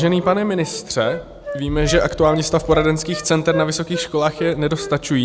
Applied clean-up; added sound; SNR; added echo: none; Wind instrument, woodwind instrument; 12 dB; none.